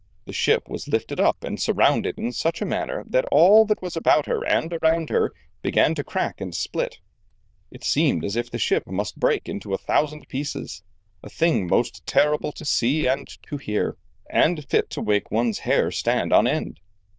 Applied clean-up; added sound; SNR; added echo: neural diffusion model UNIVERSE++.